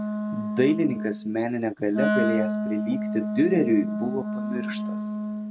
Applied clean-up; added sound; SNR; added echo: neural mask model RNNoise.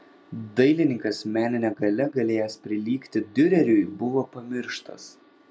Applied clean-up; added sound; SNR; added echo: none; none; none; none.